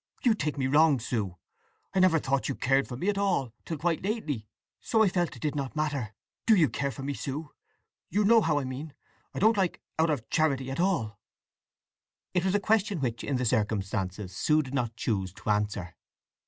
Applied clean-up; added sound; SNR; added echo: none; none; none; none.